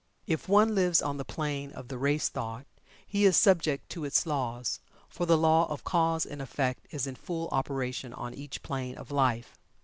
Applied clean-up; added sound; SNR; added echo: none; none; none; none.